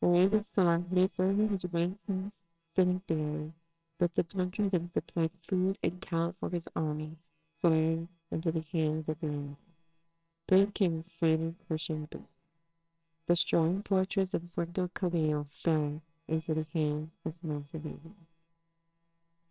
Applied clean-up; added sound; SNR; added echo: neural separator model SepFormer WHAMR!.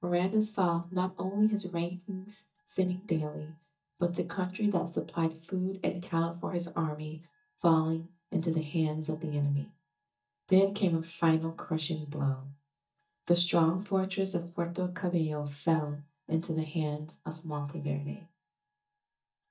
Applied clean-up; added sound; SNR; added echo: neural mask model DeepFilterNet 3.